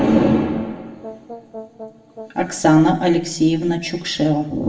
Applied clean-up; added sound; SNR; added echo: none; Brass instrument; 18 dB; reverberation time 0.6 s.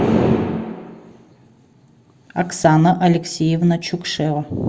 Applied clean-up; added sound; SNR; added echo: none; none; none; none.